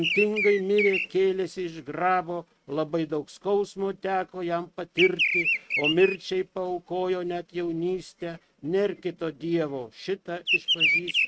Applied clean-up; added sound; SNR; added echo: neural mask model RNNoise.